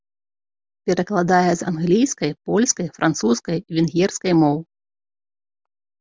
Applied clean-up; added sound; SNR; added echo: none; none; none; none.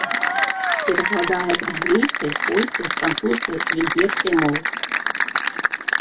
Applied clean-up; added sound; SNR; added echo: none; Applause / Cheering; -1 dB; reverberation time 0.1 s.